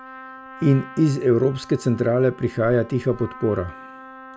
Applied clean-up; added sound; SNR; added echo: none; Trumpet; 19 dB; none.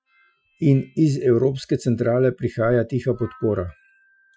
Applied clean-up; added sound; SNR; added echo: classical method Wiener filter.